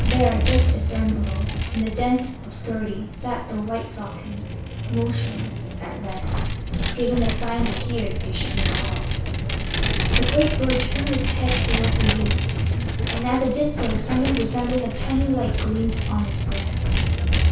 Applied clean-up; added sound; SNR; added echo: none; Vehicle; -4 dB; reverberation time 0.7 s.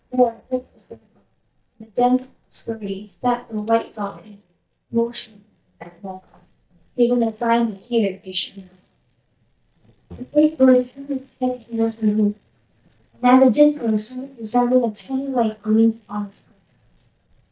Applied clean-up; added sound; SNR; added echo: neural mask model DeepFilterNet 3.